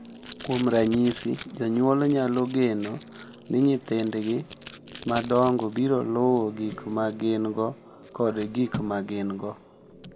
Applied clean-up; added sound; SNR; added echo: none; Packing tape, duct tape; 18 dB; none.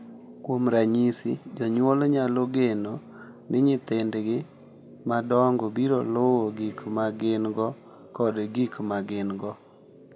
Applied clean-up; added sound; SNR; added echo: none; none; none; none.